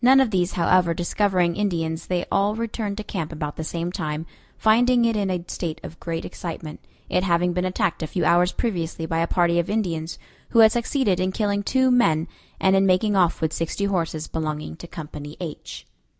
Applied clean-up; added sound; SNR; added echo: none; none; none; none.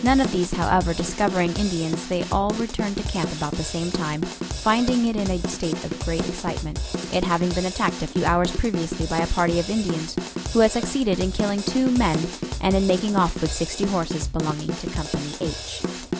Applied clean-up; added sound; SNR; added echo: none; Drum / Drum kit; 5 dB; none.